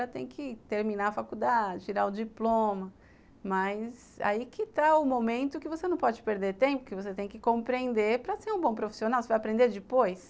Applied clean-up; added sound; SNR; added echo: none; none; none; none.